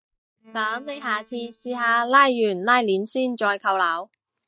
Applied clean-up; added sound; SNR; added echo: neural mask model DeepFilterNet 3.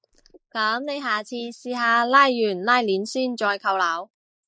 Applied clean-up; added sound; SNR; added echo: neural mask model Resemble Enhance denoiser.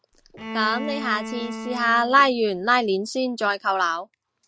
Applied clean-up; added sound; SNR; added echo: none; Bowed string instrument; 10 dB; none.